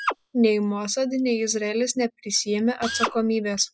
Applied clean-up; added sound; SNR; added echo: classical method spectral subtraction.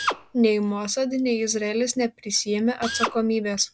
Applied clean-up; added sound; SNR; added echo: none; Drill; 10 dB; none.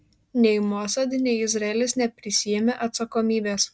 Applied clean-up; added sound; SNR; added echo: none; none; none; none.